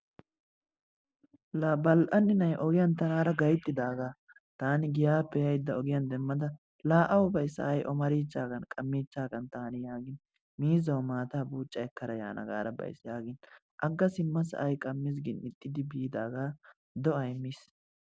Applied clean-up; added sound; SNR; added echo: none; none; none; none.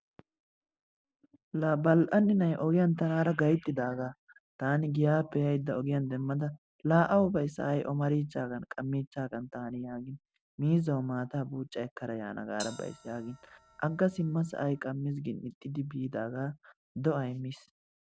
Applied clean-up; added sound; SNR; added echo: none; Bell; 19 dB; none.